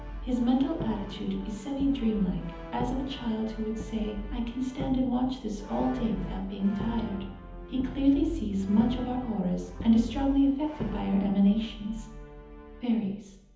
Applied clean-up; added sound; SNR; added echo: none; Brass instrument; 10 dB; reverberation time 1.3 s.